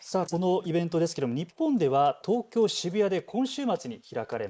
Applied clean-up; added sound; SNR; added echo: neural mask model Resemble Enhance denoiser.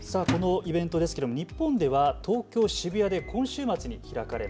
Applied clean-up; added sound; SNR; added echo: none; Microwave oven; 13 dB; none.